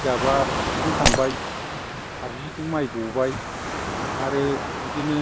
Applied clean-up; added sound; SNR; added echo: none; Shatter + Waves, surf; 0 dB; none.